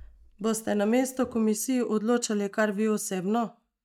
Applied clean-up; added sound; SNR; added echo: neural mask model DeepFilterNet 3.